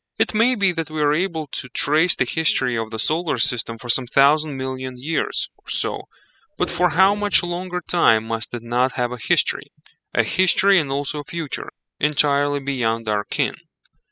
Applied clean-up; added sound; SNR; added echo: classical method spectral subtraction.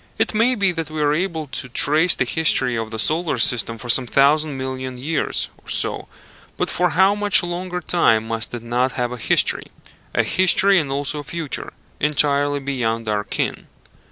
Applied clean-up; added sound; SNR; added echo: none; none; none; none.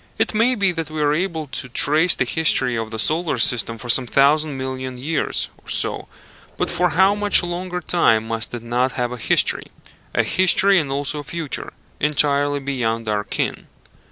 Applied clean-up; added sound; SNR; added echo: none; Growling; 15 dB; none.